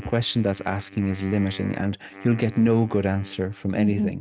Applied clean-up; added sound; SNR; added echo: neural mask model RNNoise.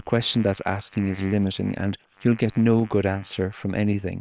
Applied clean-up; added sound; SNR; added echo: neural separator model SepFormer WHAM!.